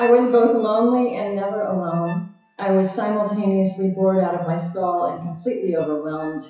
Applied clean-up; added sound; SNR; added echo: classical method WPE with log-MMSE.